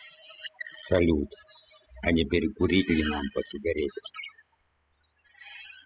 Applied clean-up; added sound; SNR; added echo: classical method spectral subtraction.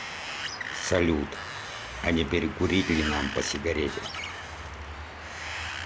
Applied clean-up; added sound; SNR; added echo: none; Wind; 7 dB; none.